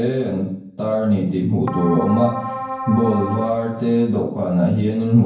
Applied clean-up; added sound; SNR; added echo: none; Keyboard (musical); 9 dB; reverberation time 0.9 s.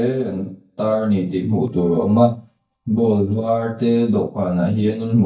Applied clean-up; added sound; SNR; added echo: neural mask model DeepFilterNet 3.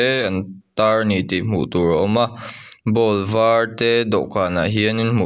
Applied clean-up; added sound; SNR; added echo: none; none; none; none.